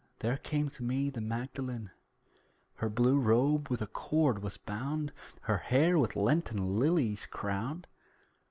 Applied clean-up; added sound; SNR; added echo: none; none; none; none.